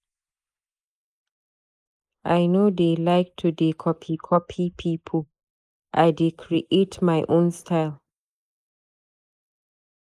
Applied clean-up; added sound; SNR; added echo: neural mask model Resemble Enhance denoiser.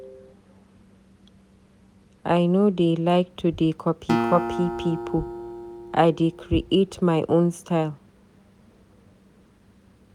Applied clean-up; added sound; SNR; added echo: none; Acoustic guitar; 6 dB; none.